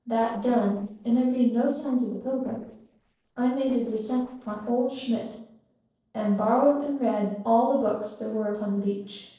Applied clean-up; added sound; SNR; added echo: neural separator model SepFormer DNS4.